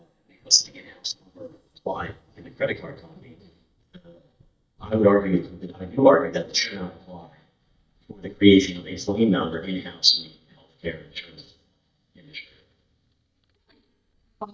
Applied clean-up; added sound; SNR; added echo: neural mask model DeepFilterNet 3.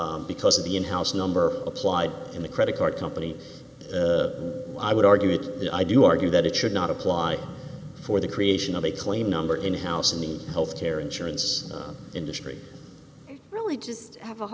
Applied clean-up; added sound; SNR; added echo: none; none; none; none.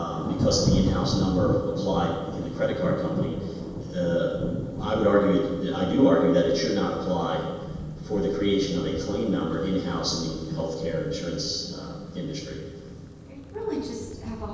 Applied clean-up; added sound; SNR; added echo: none; Thunder; 7 dB; reverberation time 1.2 s.